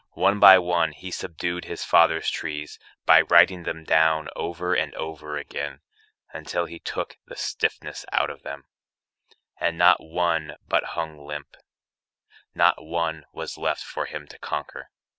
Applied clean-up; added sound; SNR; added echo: none; none; none; none.